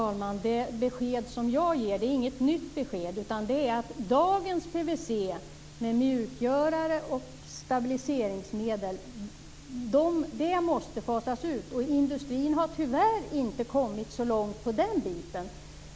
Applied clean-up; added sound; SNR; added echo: none; none; none; none.